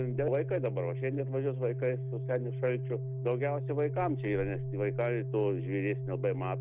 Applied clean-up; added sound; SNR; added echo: none; Organ; 2 dB; none.